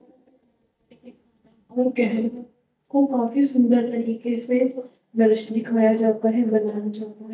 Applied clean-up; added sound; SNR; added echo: neural mask model DeepFilterNet 3.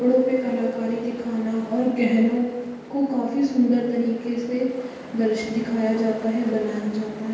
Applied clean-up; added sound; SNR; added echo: none; Ocean; 19 dB; reverberation time 1.2 s.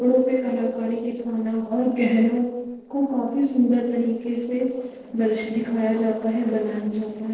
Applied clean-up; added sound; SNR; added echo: neural separator model SepFormer DNS4.